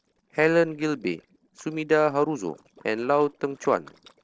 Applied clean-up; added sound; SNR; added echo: neural separator model SepFormer DNS4.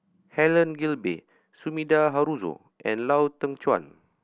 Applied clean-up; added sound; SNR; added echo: none; none; none; none.